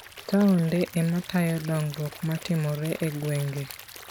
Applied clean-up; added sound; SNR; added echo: none; Stream / Liquid; 17 dB; none.